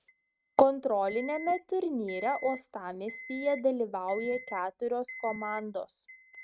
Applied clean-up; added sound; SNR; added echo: neural mask model RNNoise.